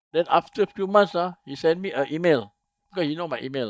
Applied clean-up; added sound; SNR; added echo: neural mask model DeepFilterNet 3.